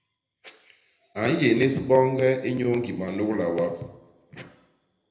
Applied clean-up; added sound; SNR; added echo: none; none; none; reverberation time 0.7 s.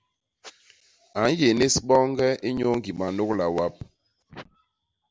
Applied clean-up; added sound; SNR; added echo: none; none; none; none.